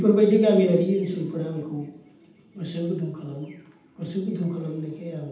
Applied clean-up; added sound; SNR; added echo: none; none; none; reverberation time 0.8 s.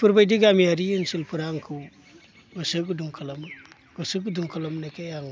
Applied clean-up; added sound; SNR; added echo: none; none; none; none.